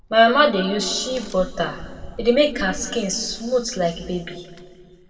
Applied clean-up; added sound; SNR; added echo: none; Crack; 17 dB; reverberation time 1.7 s.